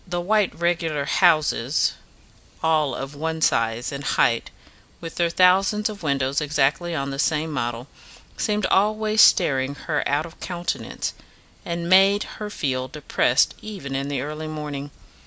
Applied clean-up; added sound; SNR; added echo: none; none; none; none.